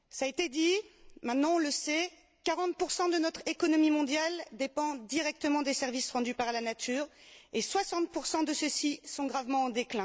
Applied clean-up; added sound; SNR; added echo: none; none; none; none.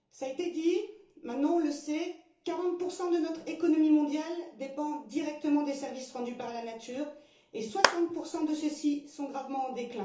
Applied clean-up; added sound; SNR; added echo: none; Clapping; 1 dB; reverberation time 1.2 s.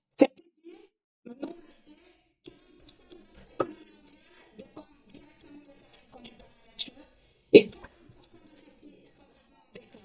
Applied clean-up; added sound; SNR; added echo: neural mask model DeepFilterNet 3.